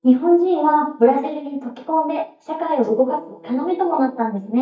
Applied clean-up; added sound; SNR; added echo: neural mask model DeepFilterNet 3.